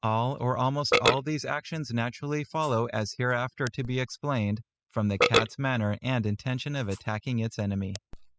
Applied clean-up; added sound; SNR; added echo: classical method spectral subtraction.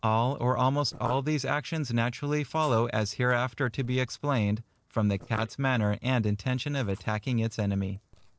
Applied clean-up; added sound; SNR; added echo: neural separator model SepFormer DNS4.